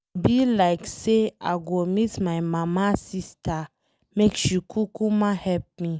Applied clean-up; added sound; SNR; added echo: none; none; none; none.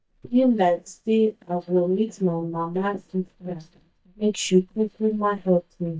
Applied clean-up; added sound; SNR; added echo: neural mask model DeepFilterNet 3.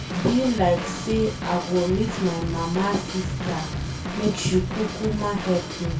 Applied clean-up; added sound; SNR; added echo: none; Drum / Drum kit; 5 dB; reverberation time 0.3 s.